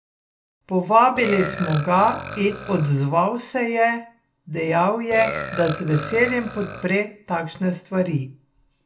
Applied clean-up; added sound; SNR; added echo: none; Burping, eructation; 13 dB; reverberation time 0.2 s.